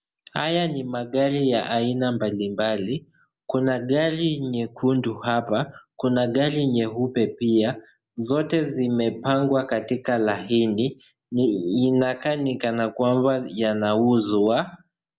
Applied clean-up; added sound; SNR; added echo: none; none; none; none.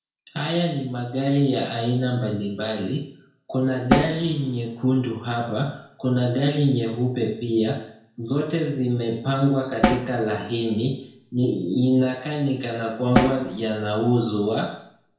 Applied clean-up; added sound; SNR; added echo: none; Snare drum; 5 dB; reverberation time 0.5 s.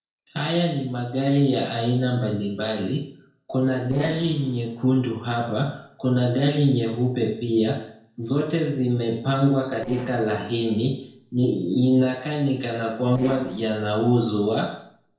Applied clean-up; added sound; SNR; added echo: neural separator model SepFormer DNS4.